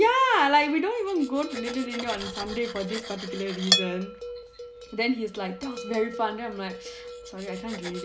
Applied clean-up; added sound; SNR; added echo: none; Cutlery, silverware + Bell; 7 dB; none.